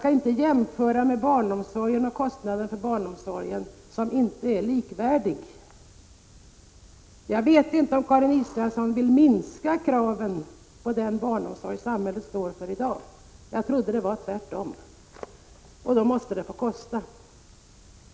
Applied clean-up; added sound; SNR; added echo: none; none; none; none.